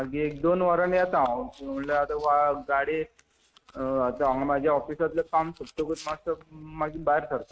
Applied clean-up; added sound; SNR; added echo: neural mask model RNNoise.